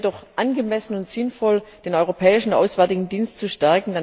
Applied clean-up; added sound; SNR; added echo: none; Chime; 16 dB; none.